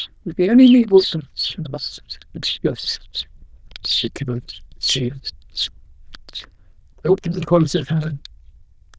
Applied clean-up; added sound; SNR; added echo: neural diffusion model UNIVERSE++.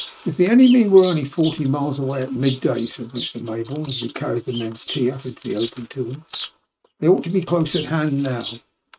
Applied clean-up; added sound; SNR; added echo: neural mask model RNNoise.